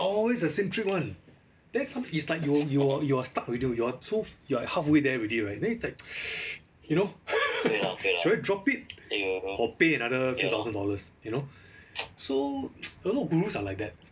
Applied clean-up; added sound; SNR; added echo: none; none; none; none.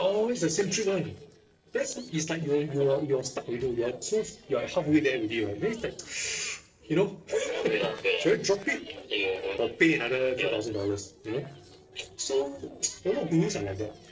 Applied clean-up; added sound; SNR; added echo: neural separator model SepFormer DNS4.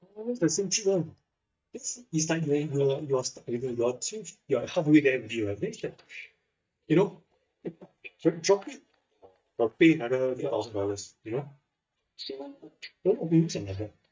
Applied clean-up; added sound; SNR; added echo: neural mask model DeepFilterNet 3.